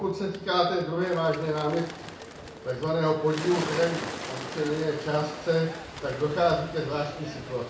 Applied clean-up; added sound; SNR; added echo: none; Bird; 11 dB; reverberation time 0.6 s.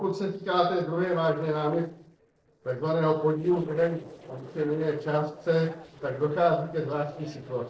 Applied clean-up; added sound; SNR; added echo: neural separator model SepFormer DNS4.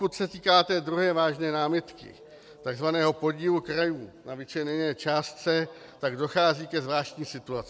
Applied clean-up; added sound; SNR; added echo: none; none; none; none.